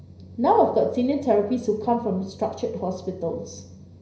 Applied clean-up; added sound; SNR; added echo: none; none; none; reverberation time 0.5 s.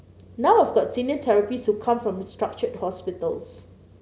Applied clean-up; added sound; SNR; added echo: none; none; none; none.